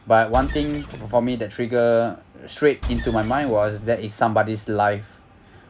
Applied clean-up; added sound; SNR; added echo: none; Engine; 10 dB; none.